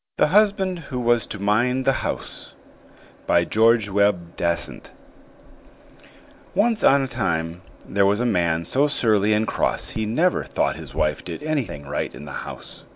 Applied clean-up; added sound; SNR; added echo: none; none; none; none.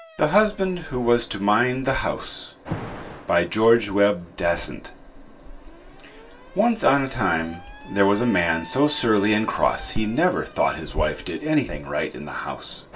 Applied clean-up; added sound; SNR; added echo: none; Alarm; 19 dB; reverberation time 0.2 s.